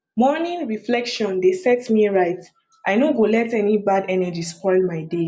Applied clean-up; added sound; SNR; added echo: none; none; none; none.